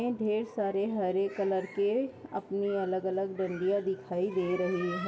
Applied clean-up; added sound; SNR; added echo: none; none; none; none.